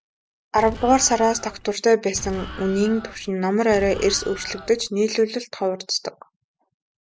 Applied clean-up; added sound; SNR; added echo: none; Explosion; 14 dB; none.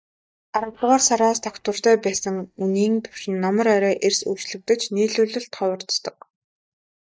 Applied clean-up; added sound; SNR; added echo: neural mask model DeepFilterNet 3.